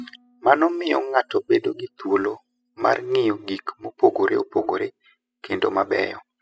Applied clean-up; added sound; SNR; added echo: classical method spectral subtraction.